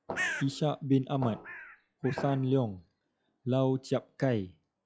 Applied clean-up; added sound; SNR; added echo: classical method log-MMSE.